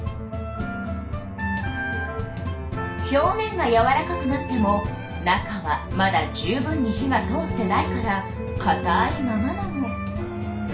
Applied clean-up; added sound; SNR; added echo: none; none; none; reverberation time 0.3 s.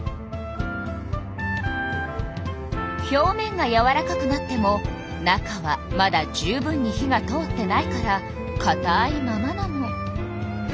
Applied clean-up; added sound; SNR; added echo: none; none; none; none.